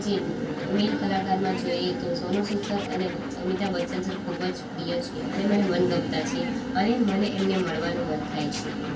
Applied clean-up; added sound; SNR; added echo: none; Scratching (performance technique); 16 dB; reverberation time 0.2 s.